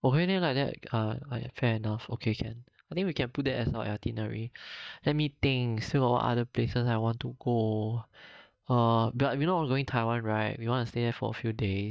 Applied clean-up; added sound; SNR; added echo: neural mask model DeepFilterNet 3.